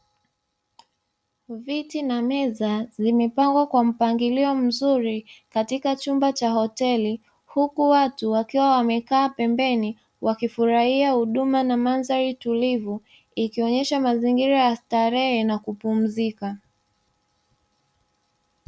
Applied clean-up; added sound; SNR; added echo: none; none; none; none.